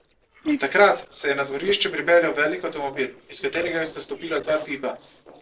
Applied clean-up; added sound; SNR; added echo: neural separator model SepFormer DNS4.